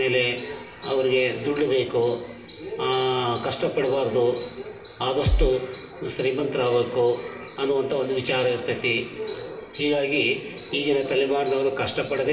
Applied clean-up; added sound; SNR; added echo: none; Bass drum; -2 dB; reverberation time 1.1 s.